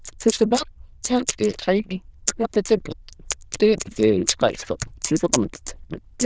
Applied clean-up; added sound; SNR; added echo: neural diffusion model UNIVERSE++.